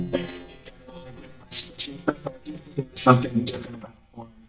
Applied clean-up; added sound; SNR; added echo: neural mask model DeepFilterNet 3.